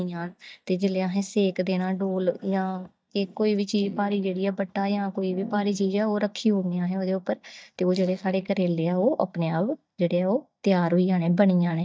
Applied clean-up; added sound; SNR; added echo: neural mask model DeepFilterNet 3.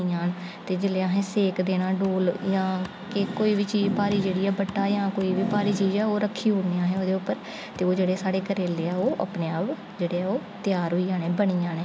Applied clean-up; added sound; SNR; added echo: none; none; none; none.